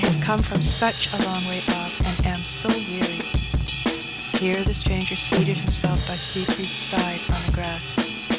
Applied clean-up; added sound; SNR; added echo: none; Drum / Drum kit; -2 dB; none.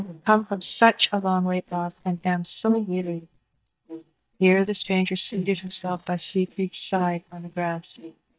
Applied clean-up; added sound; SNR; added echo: neural mask model DeepFilterNet 3.